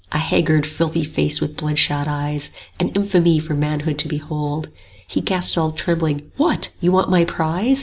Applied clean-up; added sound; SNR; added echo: none; none; none; none.